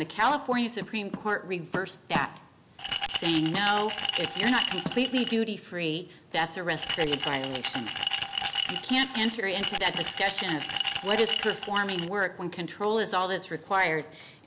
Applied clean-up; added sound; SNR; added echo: none; Glass; 3 dB; none.